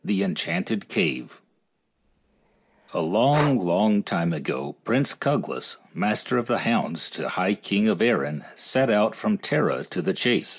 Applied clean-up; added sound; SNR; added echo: none; Breathing; 13 dB; none.